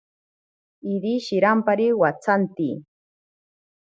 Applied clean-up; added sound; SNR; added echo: none; none; none; none.